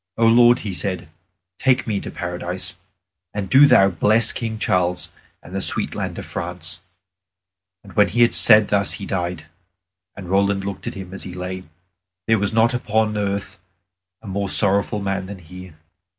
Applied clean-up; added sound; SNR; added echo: none; none; none; none.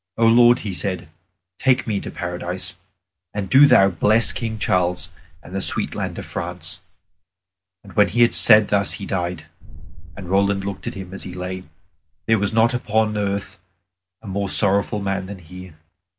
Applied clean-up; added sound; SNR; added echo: none; Boom; 14 dB; none.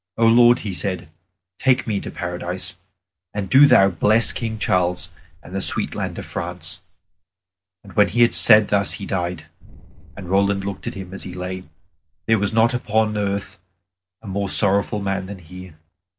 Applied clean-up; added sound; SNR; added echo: neural separator model SepFormer DNS4.